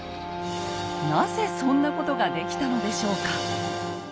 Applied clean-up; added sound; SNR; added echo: none; Brass instrument; 4 dB; none.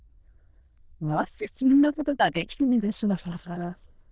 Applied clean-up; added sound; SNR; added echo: neural diffusion model UNIVERSE++.